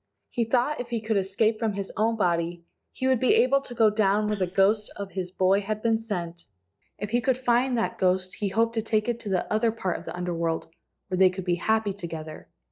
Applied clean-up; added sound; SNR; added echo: neural separator model SepFormer DNS4.